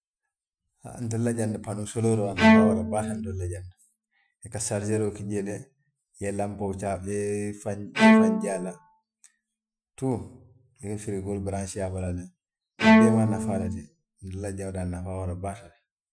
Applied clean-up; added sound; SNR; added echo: classical method Wiener filter.